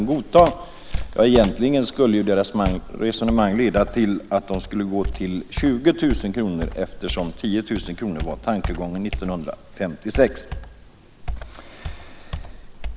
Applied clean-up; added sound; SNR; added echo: none; Computer keyboard; 9 dB; none.